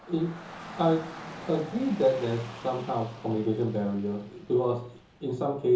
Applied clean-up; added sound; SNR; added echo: none; Rain / Dog; 16 dB; reverberation time 0.6 s.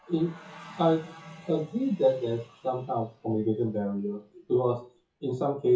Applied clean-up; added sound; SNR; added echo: classical method WPE with log-MMSE.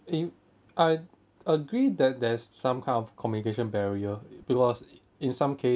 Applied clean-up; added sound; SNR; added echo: none; none; none; none.